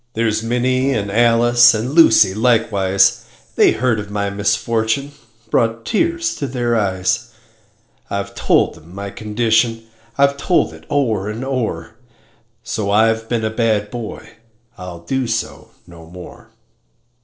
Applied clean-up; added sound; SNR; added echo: neural separator model SepFormer DNS4.